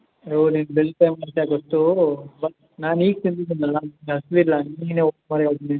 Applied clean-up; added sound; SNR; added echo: none; none; none; none.